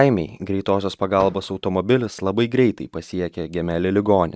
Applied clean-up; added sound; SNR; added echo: neural mask model RNNoise.